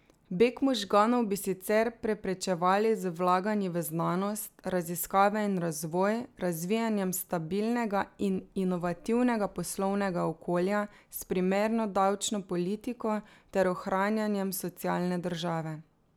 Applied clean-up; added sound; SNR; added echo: none; none; none; none.